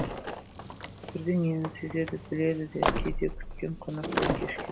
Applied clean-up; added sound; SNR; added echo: none; Slam; 1 dB; none.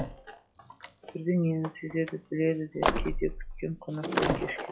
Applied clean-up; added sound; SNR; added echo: classical method log-MMSE.